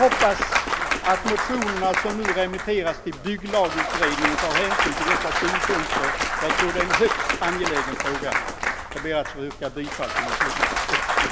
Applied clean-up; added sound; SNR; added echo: none; Applause / Cheering / Clapping; -2 dB; none.